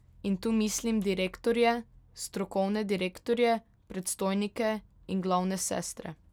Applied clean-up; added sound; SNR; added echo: none; none; none; none.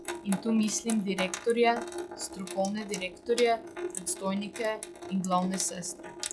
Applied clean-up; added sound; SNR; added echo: classical method log-MMSE.